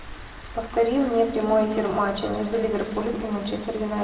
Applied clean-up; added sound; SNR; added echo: none; Rain; 17 dB; reverberation time 1.7 s.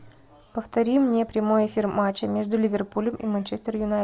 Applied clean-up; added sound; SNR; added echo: none; none; none; none.